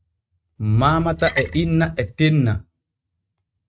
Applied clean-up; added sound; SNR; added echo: neural mask model RNNoise.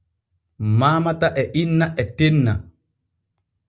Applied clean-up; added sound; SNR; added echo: none; none; none; none.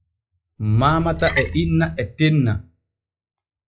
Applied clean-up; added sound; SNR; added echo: classical method log-MMSE.